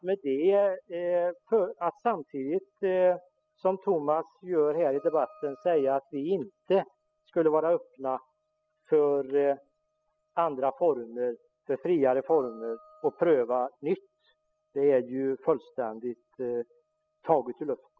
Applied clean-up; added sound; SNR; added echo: classical method spectral subtraction.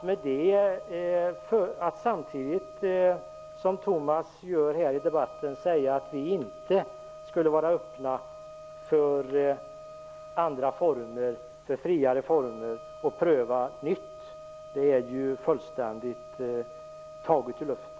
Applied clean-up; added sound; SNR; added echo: none; Wind instrument, woodwind instrument; 16 dB; none.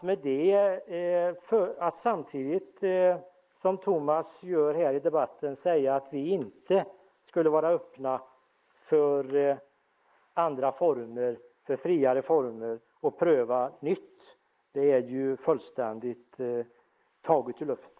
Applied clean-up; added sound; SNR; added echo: neural mask model Resemble Enhance denoiser.